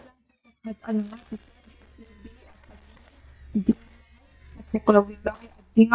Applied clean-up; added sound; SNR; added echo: neural mask model DeepFilterNet 3.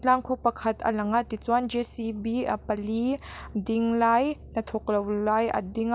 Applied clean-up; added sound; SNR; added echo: none; none; none; none.